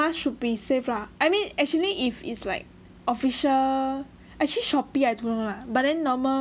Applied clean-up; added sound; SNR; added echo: none; none; none; none.